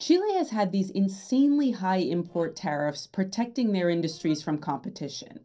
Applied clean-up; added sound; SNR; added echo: neural separator model SepFormer DNS4.